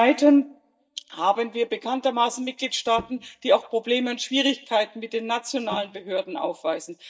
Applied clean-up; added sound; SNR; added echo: neural mask model DeepFilterNet 3.